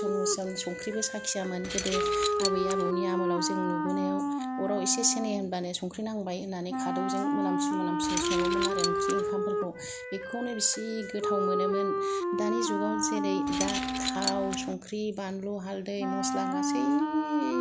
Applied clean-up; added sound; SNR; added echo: none; Wind instrument, woodwind instrument + Keys jangling; -2 dB; none.